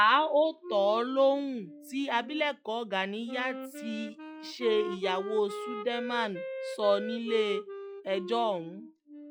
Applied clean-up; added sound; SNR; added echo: classical method log-MMSE.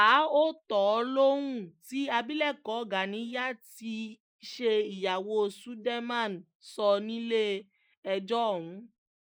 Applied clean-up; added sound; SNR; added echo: neural mask model Resemble Enhance denoiser.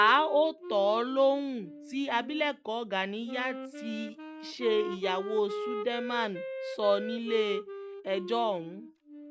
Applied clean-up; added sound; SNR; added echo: none; Wind instrument, woodwind instrument; 10 dB; none.